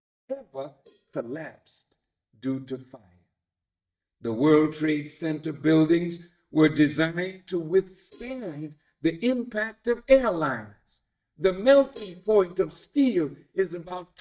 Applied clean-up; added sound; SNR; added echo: neural mask model DeepFilterNet 3.